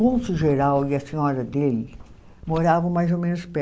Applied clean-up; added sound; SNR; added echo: none; none; none; none.